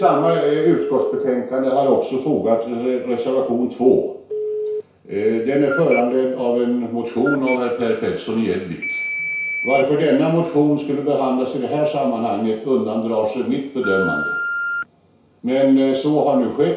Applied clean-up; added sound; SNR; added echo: none; Telephone; 10 dB; reverberation time 0.6 s.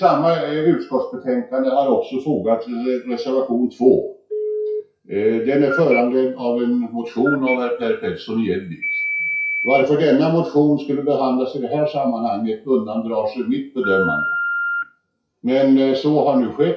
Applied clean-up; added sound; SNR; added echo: classical method WPE with log-MMSE.